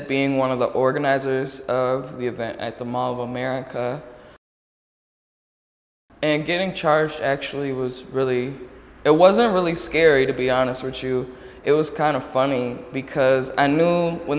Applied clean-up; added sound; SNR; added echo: none; none; none; none.